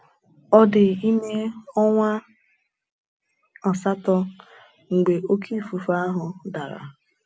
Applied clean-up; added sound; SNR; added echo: none; none; none; none.